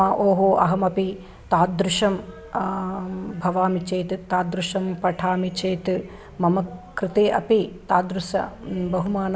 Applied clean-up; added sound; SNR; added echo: none; none; none; none.